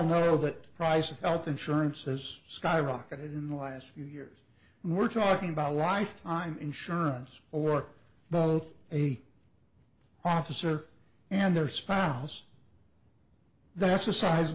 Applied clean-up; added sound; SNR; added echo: none; none; none; none.